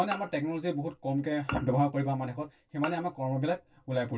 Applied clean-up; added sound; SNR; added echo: none; Bowed string instrument; 15 dB; reverberation time 0.1 s.